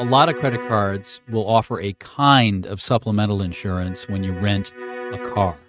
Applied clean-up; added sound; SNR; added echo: neural mask model RNNoise.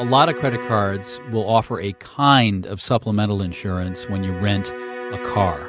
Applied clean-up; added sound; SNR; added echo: none; Bowed string instrument; 13 dB; none.